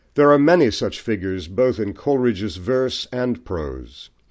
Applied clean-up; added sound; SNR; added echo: none; none; none; none.